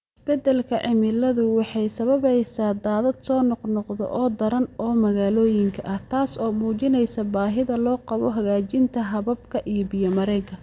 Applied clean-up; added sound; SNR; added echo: none; none; none; none.